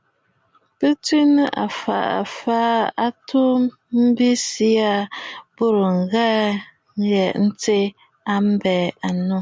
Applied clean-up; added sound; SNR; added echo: none; none; none; none.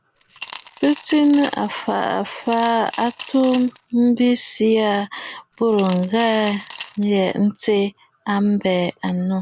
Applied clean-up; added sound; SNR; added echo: none; Coin (dropping) / Glass; 14 dB; none.